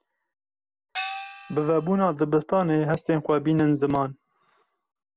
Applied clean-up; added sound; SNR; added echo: none; Gong; 11 dB; none.